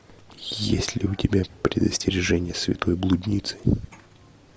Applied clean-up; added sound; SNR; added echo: none; none; none; none.